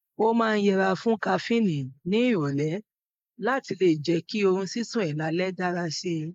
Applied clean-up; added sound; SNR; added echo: neural mask model Resemble Enhance denoiser.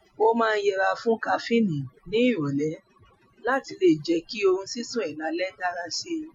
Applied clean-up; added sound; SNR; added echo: classical method Wiener filter.